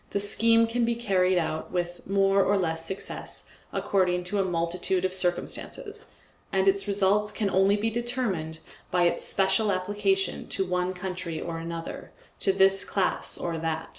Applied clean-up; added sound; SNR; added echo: none; none; none; none.